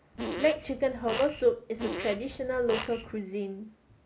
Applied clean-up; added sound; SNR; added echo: none; Fart; 8 dB; none.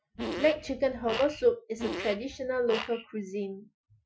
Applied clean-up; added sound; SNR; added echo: classical method Wiener filter.